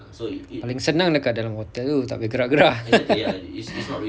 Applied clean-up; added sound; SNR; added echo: none; none; none; none.